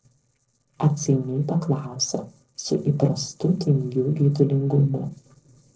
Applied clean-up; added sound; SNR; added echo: neural separator model SepFormer DNS4.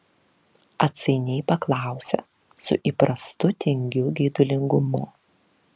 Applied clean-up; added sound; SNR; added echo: none; none; none; none.